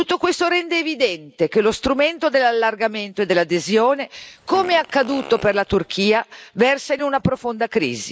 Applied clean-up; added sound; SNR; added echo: none; Fart; 18 dB; none.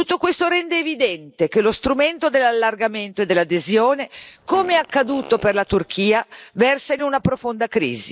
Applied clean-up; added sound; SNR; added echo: neural separator model SepFormer DNS4.